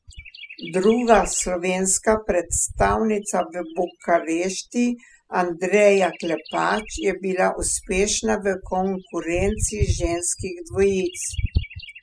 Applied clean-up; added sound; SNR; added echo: classical method spectral subtraction.